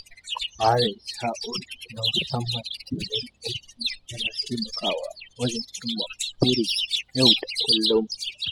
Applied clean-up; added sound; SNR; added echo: classical method spectral subtraction.